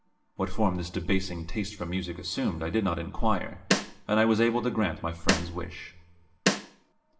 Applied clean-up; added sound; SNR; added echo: none; Snare drum; 0 dB; reverberation time 0.8 s.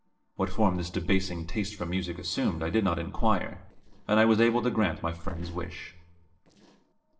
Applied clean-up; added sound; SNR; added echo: neural separator model SepFormer DNS4.